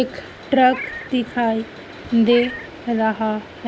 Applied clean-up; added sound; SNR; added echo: none; Meow; 15 dB; none.